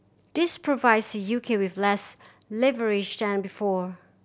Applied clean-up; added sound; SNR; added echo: none; none; none; none.